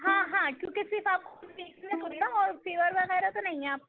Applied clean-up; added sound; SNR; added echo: none; Bowed string instrument; 15 dB; none.